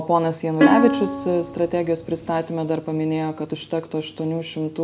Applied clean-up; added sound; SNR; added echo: none; Plucked string instrument; -1 dB; none.